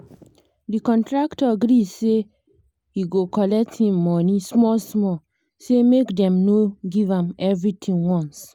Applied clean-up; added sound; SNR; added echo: none; none; none; none.